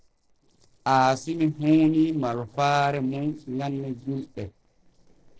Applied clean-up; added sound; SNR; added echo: neural separator model SepFormer DNS4.